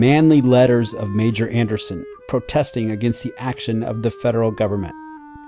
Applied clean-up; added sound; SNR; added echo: none; Wind instrument, woodwind instrument; 19 dB; none.